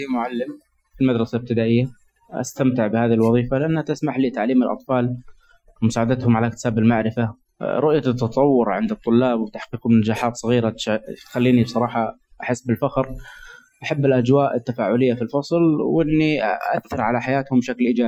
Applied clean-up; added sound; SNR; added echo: classical method Wiener filter.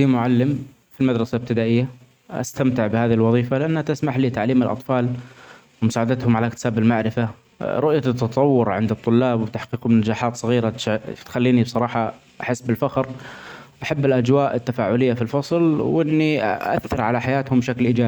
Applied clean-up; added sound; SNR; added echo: none; none; none; none.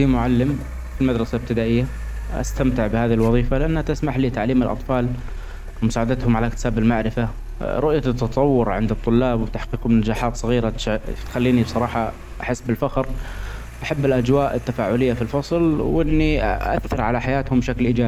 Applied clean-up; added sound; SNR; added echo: none; Car; 8 dB; none.